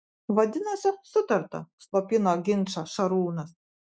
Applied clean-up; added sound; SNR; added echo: none; none; none; none.